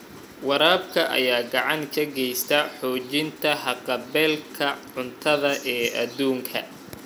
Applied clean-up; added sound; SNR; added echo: none; none; none; none.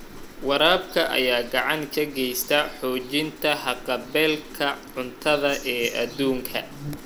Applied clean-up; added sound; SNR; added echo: none; Buzz; 17 dB; none.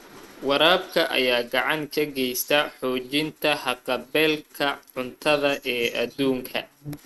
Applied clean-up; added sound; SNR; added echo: neural mask model RNNoise.